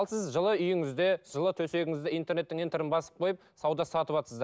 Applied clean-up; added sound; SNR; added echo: none; none; none; none.